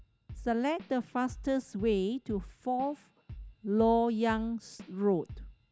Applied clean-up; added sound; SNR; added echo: none; Drum / Drum kit; 16 dB; none.